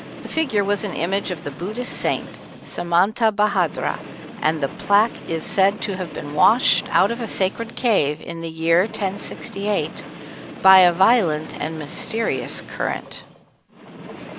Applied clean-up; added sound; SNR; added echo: none; Train; 14 dB; none.